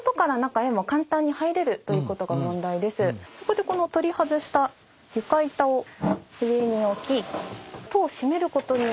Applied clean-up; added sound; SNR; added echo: none; none; none; none.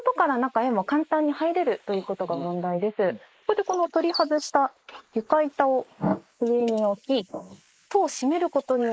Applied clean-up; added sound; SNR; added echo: neural mask model Resemble Enhance denoiser.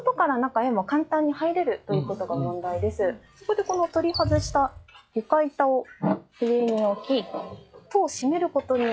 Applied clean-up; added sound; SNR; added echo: classical method log-MMSE.